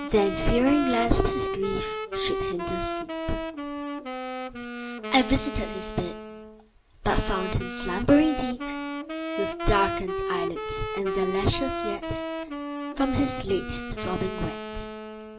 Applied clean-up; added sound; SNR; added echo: none; Wind instrument, woodwind instrument; 4 dB; reverberation time 0.3 s.